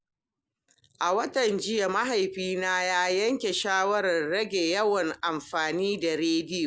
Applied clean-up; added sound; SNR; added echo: none; none; none; none.